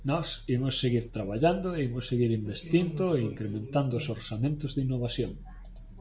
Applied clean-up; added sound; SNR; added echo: none; Vehicle; 17 dB; none.